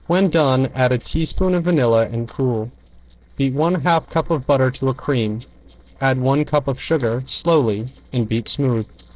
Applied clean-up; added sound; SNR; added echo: neural separator model SepFormer DNS4.